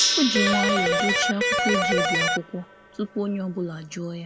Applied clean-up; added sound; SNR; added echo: none; Gong + Electric guitar; -3 dB; none.